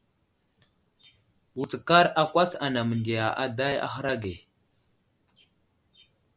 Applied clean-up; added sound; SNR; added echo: none; none; none; none.